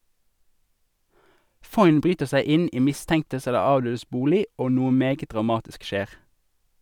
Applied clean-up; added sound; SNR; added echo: none; none; none; none.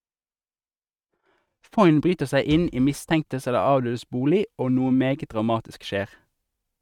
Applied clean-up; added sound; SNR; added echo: neural mask model RNNoise.